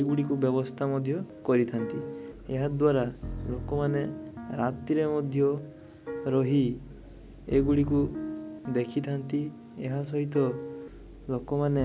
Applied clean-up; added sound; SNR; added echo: none; Piano; 11 dB; none.